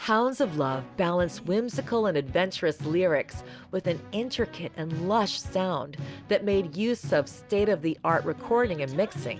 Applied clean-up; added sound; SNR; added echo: none; none; none; none.